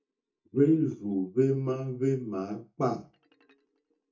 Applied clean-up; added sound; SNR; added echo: neural mask model DeepFilterNet 3.